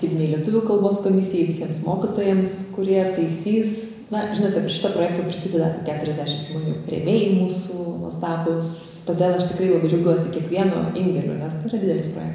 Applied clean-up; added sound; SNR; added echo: none; none; none; reverberation time 1.0 s.